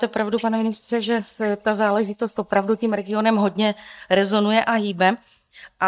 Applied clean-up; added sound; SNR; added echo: neural mask model DeepFilterNet 3.